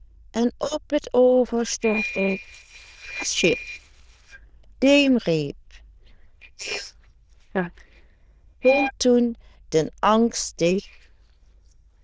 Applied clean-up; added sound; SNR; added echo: neural diffusion model UNIVERSE++.